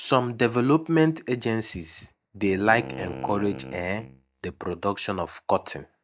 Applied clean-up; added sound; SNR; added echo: neural mask model DeepFilterNet 3.